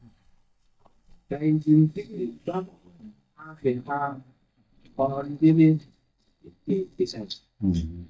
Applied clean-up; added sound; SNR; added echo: neural mask model DeepFilterNet 3.